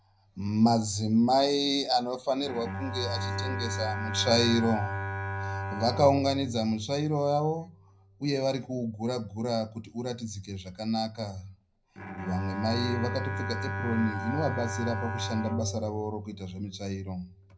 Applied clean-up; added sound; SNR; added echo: none; Bowed string instrument; 7 dB; reverberation time 0.4 s.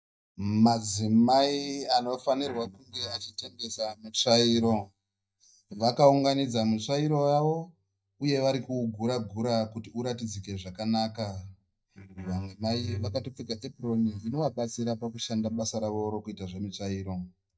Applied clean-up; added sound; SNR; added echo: neural mask model DeepFilterNet 3.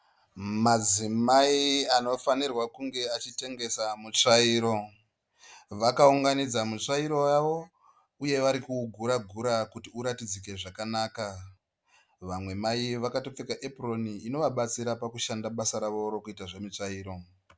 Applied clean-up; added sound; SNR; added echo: none; none; none; none.